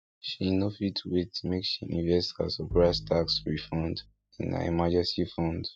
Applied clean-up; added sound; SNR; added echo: neural mask model RNNoise.